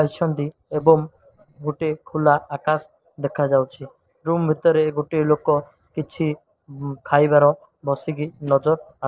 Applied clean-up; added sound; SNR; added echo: neural separator model SepFormer DNS4.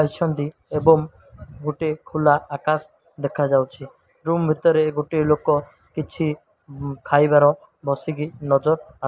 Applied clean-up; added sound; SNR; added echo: none; none; none; none.